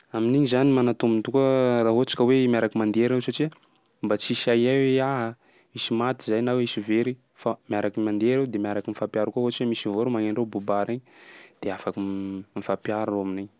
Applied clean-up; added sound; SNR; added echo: none; none; none; none.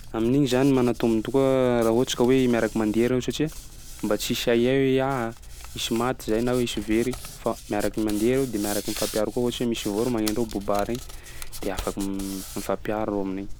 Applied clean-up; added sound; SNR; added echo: none; Hands; 12 dB; none.